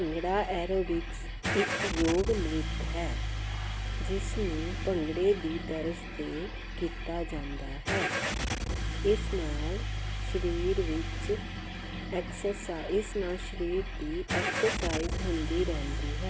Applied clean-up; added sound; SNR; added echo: none; Engine starting / Car; 0 dB; none.